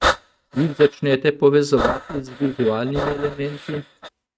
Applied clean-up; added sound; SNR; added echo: neural mask model RNNoise.